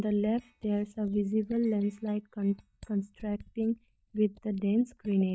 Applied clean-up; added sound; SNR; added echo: neural mask model DeepFilterNet 3.